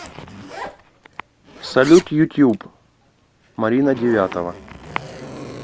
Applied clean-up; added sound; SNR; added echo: none; Zipper (clothing); 16 dB; none.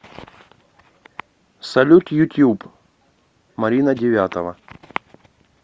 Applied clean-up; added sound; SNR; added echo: none; none; none; none.